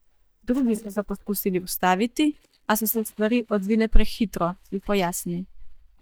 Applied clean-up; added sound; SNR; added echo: neural mask model DeepFilterNet 3.